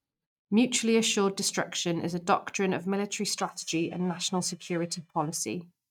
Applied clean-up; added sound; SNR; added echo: neural mask model DeepFilterNet 3.